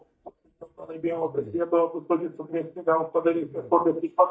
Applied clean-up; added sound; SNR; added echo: neural mask model DeepFilterNet 3.